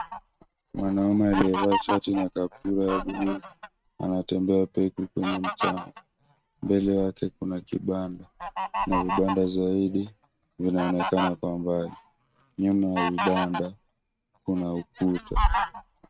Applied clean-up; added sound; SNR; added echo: neural mask model RNNoise.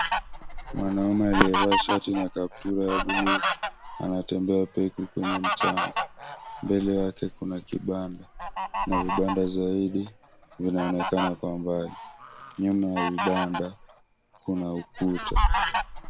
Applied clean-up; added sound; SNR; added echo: none; Fowl; 2 dB; none.